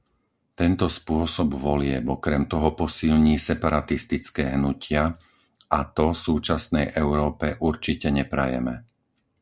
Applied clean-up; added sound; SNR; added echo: none; none; none; none.